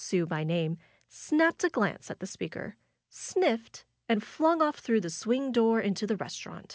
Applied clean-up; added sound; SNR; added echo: none; none; none; none.